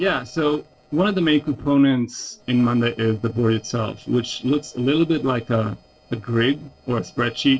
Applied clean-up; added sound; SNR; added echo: neural separator model SepFormer DNS4.